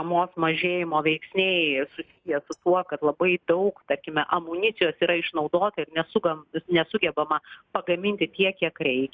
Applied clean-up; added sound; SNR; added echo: neural mask model DeepFilterNet 3.